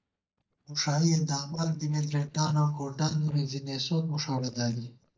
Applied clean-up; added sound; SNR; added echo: neural mask model DeepFilterNet 3.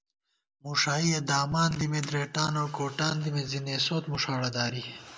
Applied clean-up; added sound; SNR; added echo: none; none; none; none.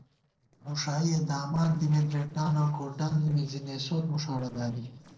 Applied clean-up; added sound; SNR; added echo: neural separator model SepFormer DNS4.